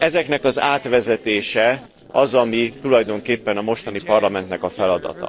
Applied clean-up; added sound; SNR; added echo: neural separator model SepFormer DNS4.